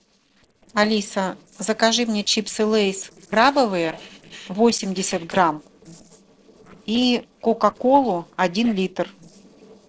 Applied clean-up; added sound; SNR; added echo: neural separator model SepFormer DNS4.